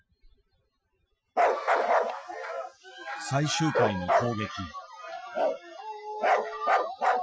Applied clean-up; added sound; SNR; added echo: classical method Wiener filter.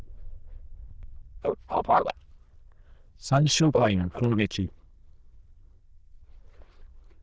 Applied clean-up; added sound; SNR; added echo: neural diffusion model UNIVERSE++.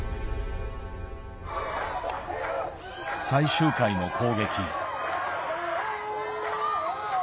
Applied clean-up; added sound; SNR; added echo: none; none; none; none.